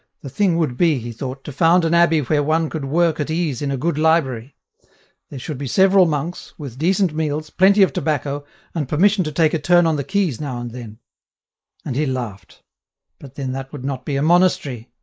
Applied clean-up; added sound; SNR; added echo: neural mask model Resemble Enhance denoiser.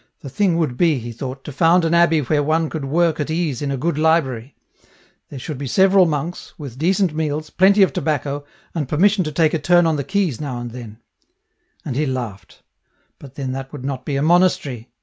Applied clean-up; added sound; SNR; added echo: none; none; none; none.